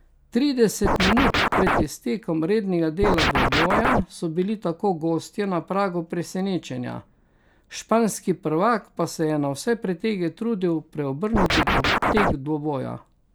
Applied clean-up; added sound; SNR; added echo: none; Scratching (performance technique); -4 dB; none.